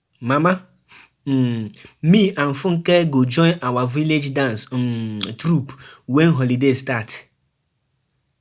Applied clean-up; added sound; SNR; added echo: none; none; none; none.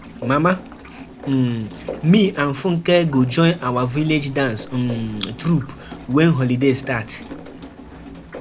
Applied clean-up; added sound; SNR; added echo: none; Rain; 16 dB; none.